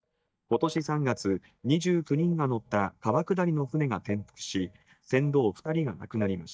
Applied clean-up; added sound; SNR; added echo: neural mask model DeepFilterNet 3.